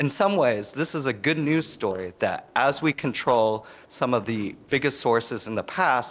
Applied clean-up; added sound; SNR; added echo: neural separator model SepFormer DNS4.